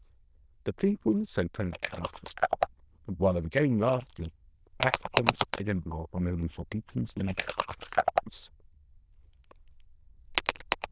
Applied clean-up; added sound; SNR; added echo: neural diffusion model UNIVERSE++.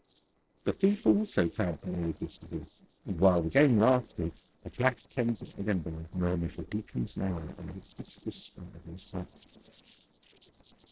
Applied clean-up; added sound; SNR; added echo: neural separator model SepFormer DNS4.